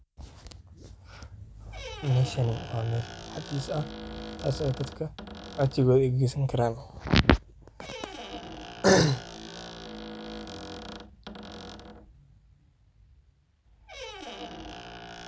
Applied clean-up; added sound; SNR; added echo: none; Squeak; 13 dB; none.